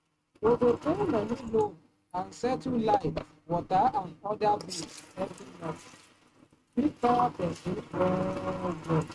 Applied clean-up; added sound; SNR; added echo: neural mask model RNNoise.